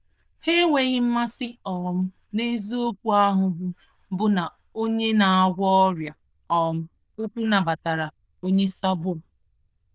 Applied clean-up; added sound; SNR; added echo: neural diffusion model UNIVERSE++.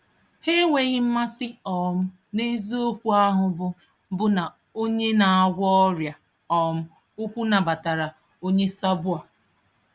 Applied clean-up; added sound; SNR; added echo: none; none; none; none.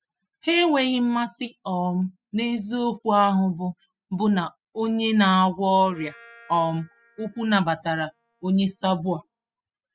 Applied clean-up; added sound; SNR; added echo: classical method spectral subtraction.